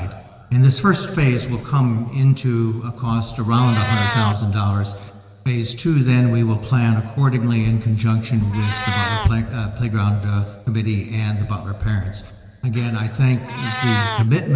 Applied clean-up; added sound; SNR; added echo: none; Meow; 14 dB; reverberation time 1.9 s.